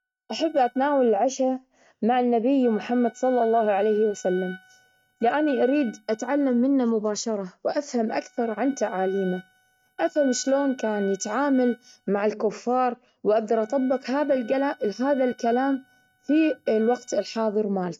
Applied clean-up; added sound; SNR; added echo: neural mask model RNNoise.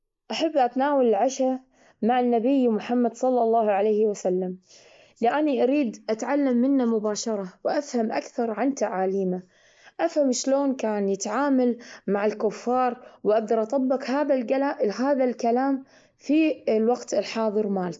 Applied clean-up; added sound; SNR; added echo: neural mask model Resemble Enhance denoiser.